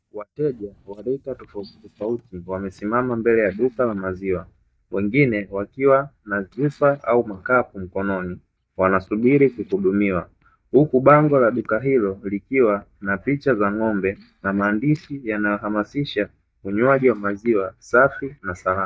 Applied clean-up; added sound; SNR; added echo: neural mask model DeepFilterNet 3.